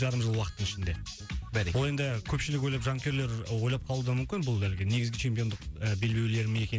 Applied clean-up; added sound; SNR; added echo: none; none; none; none.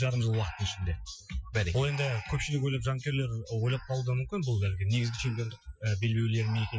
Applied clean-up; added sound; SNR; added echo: classical method Wiener filter.